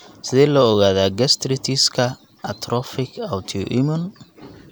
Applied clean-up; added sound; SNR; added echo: none; none; none; none.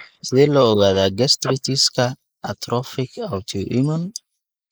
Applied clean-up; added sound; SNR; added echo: neural mask model Resemble Enhance denoiser.